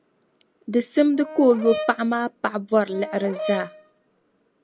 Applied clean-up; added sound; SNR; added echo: none; Brass instrument; 11 dB; none.